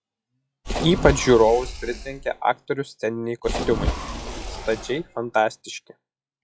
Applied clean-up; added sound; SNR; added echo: classical method log-MMSE.